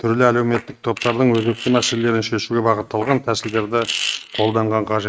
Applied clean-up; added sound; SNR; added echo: neural mask model RNNoise.